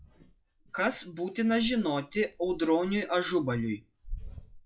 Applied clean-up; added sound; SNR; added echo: classical method log-MMSE.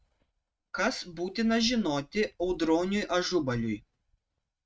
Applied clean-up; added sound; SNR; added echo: neural mask model RNNoise.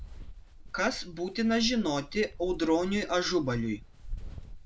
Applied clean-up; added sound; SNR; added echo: none; Walk, footsteps; 12 dB; none.